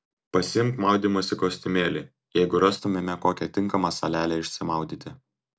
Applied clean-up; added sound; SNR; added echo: none; none; none; none.